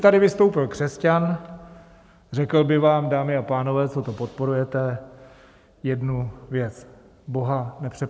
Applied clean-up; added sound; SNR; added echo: none; none; none; none.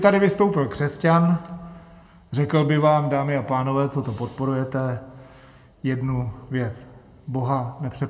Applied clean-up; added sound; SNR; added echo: none; none; none; reverberation time 0.6 s.